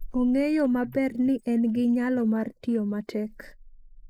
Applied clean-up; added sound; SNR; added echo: neural mask model Resemble Enhance denoiser.